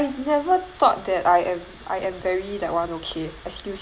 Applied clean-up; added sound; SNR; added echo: none; none; none; none.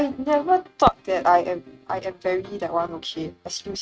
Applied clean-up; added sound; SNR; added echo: neural mask model RNNoise.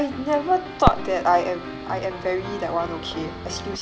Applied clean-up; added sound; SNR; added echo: none; Piano + Fireworks; 6 dB; none.